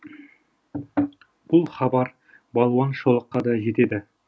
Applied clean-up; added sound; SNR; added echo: none; none; none; none.